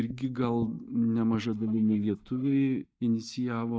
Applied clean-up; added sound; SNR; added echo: neural mask model DeepFilterNet 3.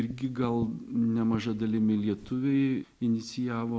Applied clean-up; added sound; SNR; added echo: none; none; none; none.